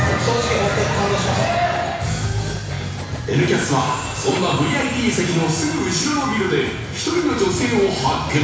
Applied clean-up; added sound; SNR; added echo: none; Sawing; 19 dB; reverberation time 1.1 s.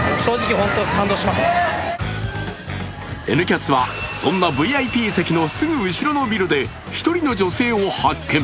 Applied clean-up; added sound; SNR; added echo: none; none; none; none.